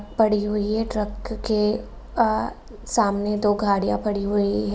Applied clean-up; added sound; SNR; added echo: none; none; none; none.